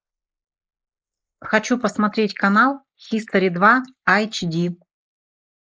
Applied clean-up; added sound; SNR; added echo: neural mask model Resemble Enhance denoiser.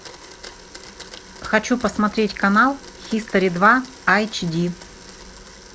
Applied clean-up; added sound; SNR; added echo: none; Domestic sounds, home sounds; 19 dB; none.